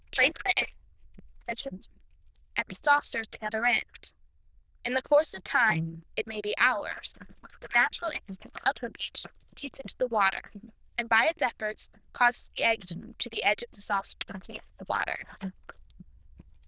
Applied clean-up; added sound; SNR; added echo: neural diffusion model UNIVERSE++.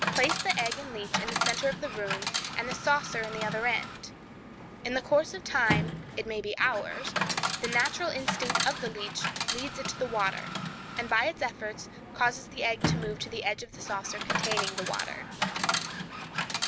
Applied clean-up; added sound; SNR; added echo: none; Coin (dropping) / Chatter; 2 dB; none.